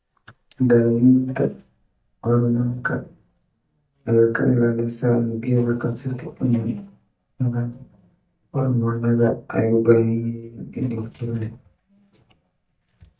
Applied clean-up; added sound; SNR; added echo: neural mask model DeepFilterNet 3.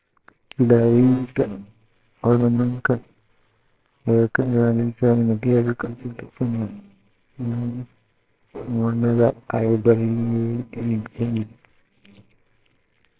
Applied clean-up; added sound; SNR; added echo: neural separator model SepFormer WHAMR!.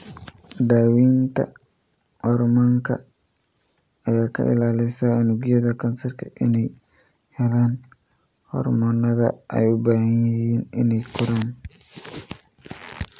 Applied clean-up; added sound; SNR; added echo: none; none; none; none.